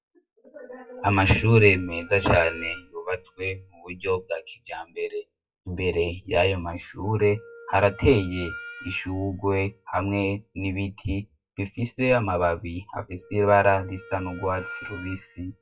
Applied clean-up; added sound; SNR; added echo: classical method WPE with log-MMSE.